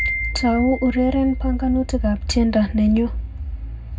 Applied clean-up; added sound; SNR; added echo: none; Wind chime; 14 dB; reverberation time 0.3 s.